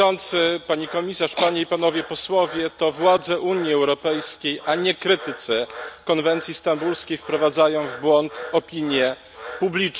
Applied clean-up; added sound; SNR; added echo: none; Frog; 16 dB; none.